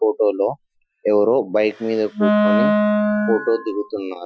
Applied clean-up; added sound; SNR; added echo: classical method Wiener filter.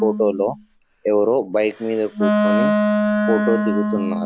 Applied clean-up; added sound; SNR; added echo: none; Wind instrument, woodwind instrument; -1 dB; none.